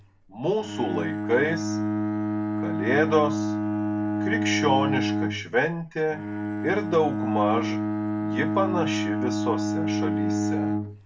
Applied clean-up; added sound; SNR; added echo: none; Bowed string instrument; -1 dB; reverberation time 0.2 s.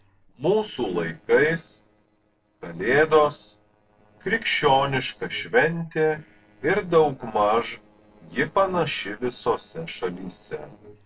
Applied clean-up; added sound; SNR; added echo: neural separator model SepFormer DNS4.